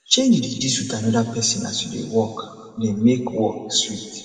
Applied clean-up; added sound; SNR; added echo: none; none; none; reverberation time 1.8 s.